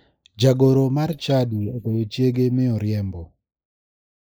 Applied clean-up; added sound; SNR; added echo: neural mask model Resemble Enhance denoiser.